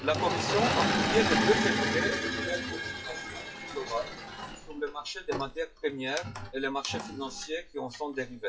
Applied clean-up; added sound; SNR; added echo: classical method WPE with log-MMSE.